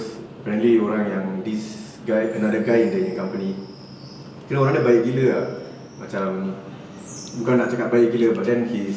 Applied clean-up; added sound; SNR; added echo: none; none; none; none.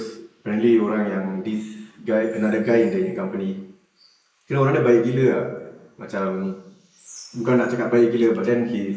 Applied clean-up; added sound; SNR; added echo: neural mask model Resemble Enhance denoiser.